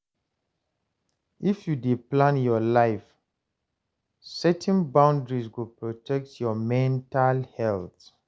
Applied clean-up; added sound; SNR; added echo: none; none; none; none.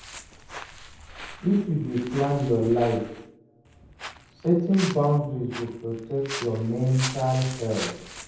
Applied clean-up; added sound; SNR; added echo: none; Walk, footsteps; 13 dB; reverberation time 0.9 s.